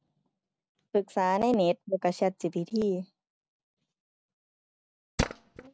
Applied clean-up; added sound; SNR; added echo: none; Tools; 1 dB; none.